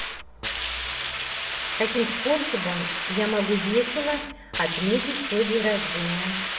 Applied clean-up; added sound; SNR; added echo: none; Hiss; 3 dB; reverberation time 0.6 s.